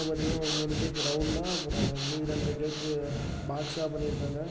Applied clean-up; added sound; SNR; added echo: none; Breathing; 1 dB; none.